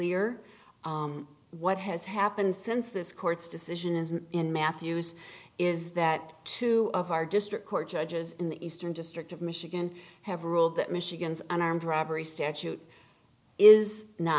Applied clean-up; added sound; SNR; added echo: none; none; none; none.